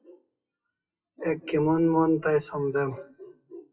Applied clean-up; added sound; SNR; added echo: classical method WPE with log-MMSE.